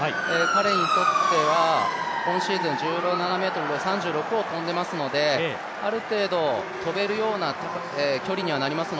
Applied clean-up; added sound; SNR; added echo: none; Motor vehicle (road) / Siren; 4 dB; none.